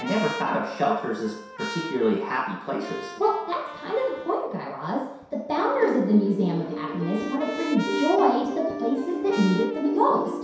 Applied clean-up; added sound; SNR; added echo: none; Trumpet; 14 dB; reverberation time 0.7 s.